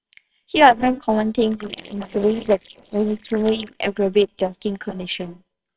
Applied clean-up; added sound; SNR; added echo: neural separator model SepFormer WHAMR!.